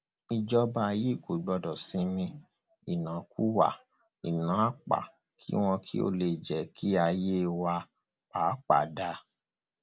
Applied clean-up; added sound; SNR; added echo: none; none; none; none.